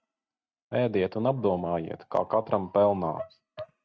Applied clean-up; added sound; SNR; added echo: neural mask model RNNoise.